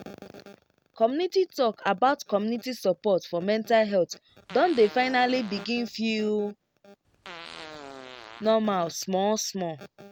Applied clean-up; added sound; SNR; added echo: none; Fart; 17 dB; none.